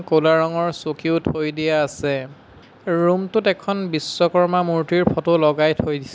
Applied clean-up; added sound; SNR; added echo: none; none; none; none.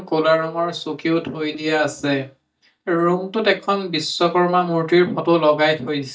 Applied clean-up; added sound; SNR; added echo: neural mask model DeepFilterNet 3.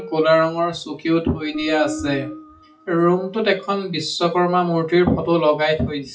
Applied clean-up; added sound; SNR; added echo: classical method WPE with log-MMSE.